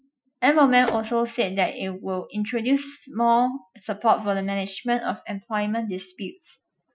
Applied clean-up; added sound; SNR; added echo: classical method Wiener filter.